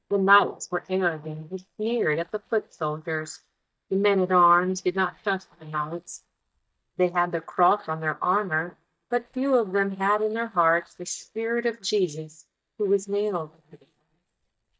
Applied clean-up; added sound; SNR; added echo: neural mask model DeepFilterNet 3.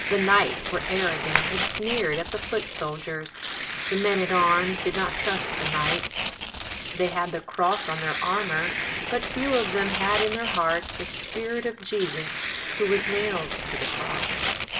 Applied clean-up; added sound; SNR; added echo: none; Tearing + Clapping; 2 dB; none.